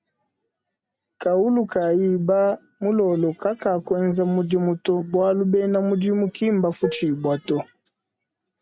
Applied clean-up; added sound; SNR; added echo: none; Dishes, pots, and pans; 11 dB; none.